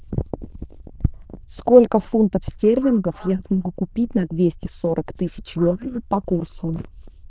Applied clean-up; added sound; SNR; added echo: neural diffusion model UNIVERSE++.